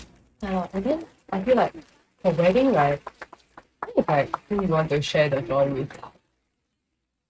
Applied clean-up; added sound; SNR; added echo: neural mask model RNNoise.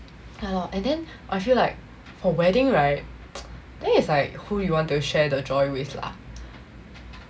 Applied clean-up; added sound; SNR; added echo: none; none; none; none.